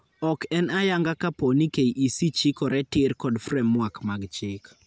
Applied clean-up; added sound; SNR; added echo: none; none; none; none.